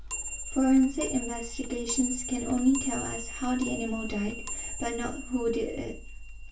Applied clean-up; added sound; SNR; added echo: none; Clock; 8 dB; reverberation time 0.3 s.